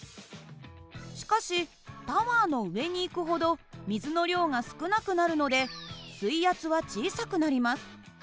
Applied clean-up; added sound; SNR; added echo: none; none; none; none.